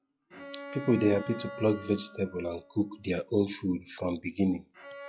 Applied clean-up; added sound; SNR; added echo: classical method log-MMSE.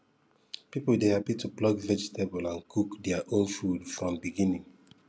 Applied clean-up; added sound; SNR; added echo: none; none; none; none.